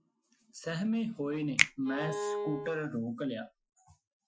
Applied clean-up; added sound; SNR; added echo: classical method Wiener filter.